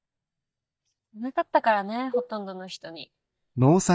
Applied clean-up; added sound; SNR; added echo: neural mask model DeepFilterNet 3.